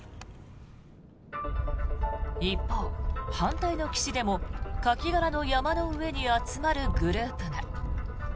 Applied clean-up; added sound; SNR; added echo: none; Thunder / Rain; 15 dB; none.